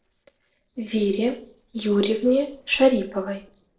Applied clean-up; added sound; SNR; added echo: neural separator model SepFormer DNS4.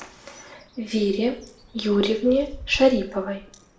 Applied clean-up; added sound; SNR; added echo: none; Bird; 19 dB; reverberation time 0.4 s.